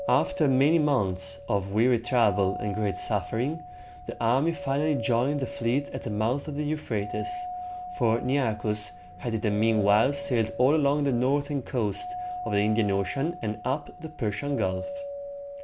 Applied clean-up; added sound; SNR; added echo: none; Doorbell; 11 dB; none.